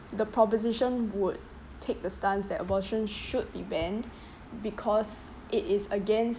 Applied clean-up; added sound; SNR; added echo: none; none; none; none.